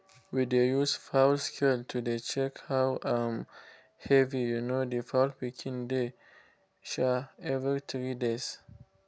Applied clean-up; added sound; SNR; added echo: none; none; none; none.